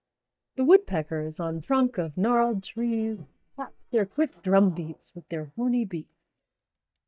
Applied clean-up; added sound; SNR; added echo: neural mask model DeepFilterNet 3.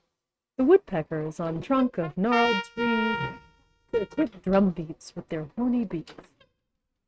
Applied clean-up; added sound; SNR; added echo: neural mask model RNNoise.